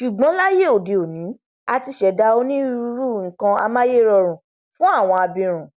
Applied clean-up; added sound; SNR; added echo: none; none; none; none.